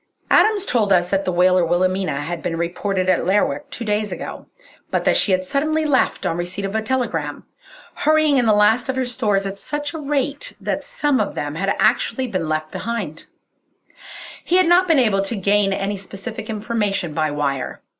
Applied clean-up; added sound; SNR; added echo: neural mask model Resemble Enhance denoiser.